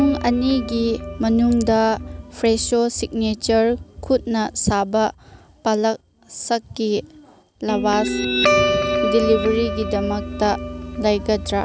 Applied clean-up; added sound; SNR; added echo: none; Guitar; 6 dB; none.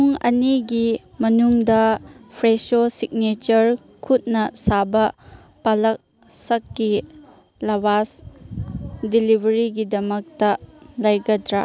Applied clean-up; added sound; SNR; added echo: none; none; none; none.